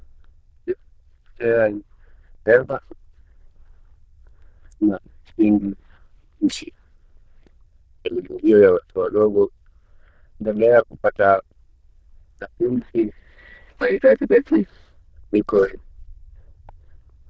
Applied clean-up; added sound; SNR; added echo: neural diffusion model UNIVERSE++.